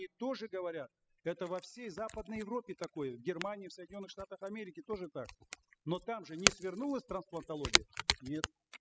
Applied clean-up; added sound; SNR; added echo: classical method spectral subtraction.